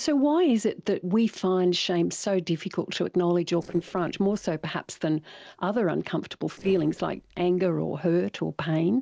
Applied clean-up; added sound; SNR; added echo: neural separator model SepFormer DNS4.